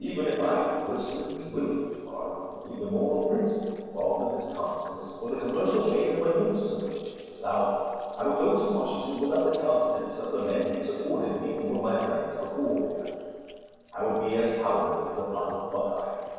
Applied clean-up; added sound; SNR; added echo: neural separator model SepFormer DNS4.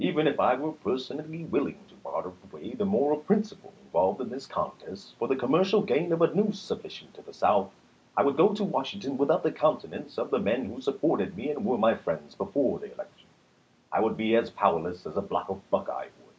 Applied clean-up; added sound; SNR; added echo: none; none; none; none.